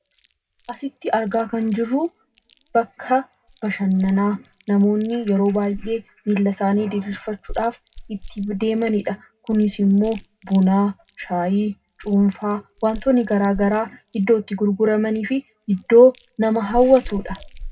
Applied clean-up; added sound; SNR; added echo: none; Chewing, mastication; 19 dB; reverberation time 0.2 s.